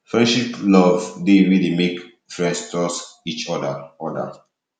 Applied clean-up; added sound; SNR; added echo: none; none; none; none.